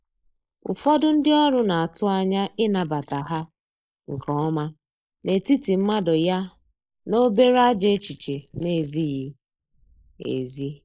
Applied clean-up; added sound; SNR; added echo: neural mask model Resemble Enhance denoiser.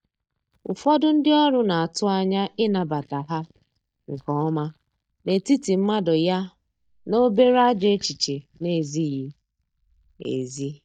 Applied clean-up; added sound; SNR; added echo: neural mask model DeepFilterNet 3.